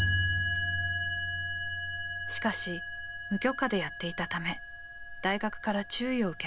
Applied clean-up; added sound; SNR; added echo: none; Chime; -4 dB; none.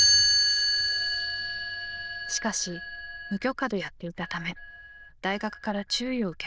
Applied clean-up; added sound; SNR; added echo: neural diffusion model UNIVERSE++.